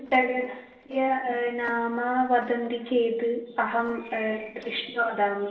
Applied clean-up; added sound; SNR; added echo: neural separator model SepFormer DNS4.